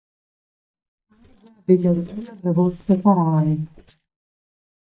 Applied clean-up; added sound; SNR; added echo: neural mask model DeepFilterNet 3.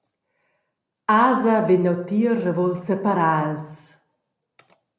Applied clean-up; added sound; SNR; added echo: none; none; none; none.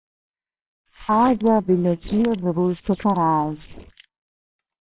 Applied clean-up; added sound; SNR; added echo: neural separator model SepFormer WHAMR!.